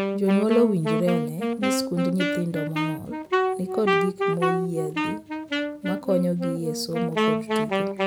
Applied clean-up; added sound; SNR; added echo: none; Wind instrument, woodwind instrument; -1 dB; none.